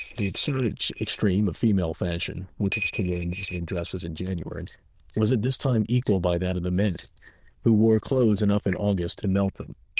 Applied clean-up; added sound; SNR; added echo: neural diffusion model UNIVERSE++.